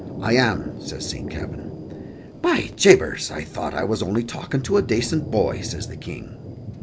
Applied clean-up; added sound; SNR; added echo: none; Thunder; 10 dB; none.